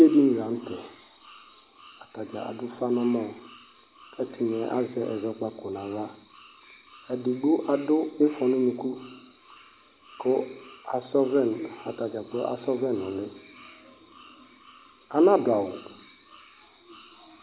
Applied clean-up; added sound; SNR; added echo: none; none; none; none.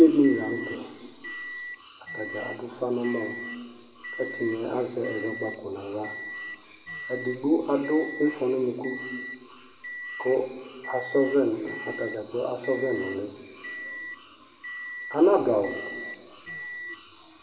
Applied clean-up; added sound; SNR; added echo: none; Microwave oven; 12 dB; reverberation time 1.4 s.